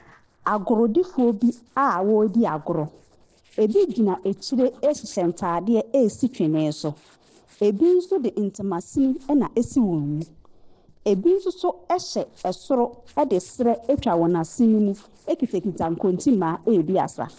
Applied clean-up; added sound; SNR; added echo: neural separator model SepFormer DNS4.